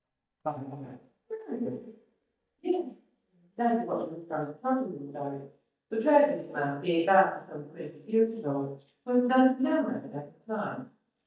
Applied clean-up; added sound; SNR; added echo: neural mask model DeepFilterNet 3.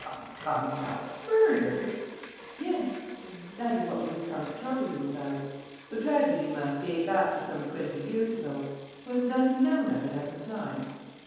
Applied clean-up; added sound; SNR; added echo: none; Bicycle; 20 dB; reverberation time 1.2 s.